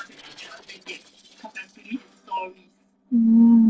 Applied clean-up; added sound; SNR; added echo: neural separator model SepFormer DNS4.